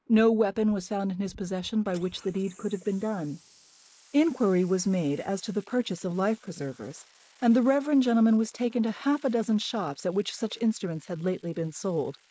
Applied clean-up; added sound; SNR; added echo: neural mask model Resemble Enhance denoiser.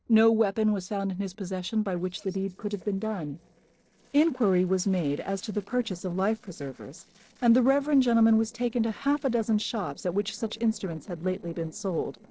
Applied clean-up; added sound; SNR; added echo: neural separator model SepFormer DNS4.